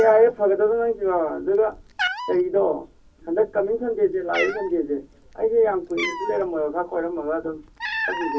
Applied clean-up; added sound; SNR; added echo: none; Cat; 11 dB; reverberation time 0.3 s.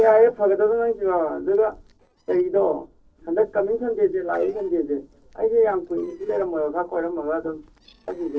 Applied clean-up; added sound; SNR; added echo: neural separator model SepFormer DNS4.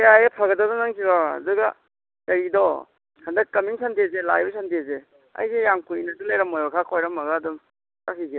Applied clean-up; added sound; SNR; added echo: none; none; none; none.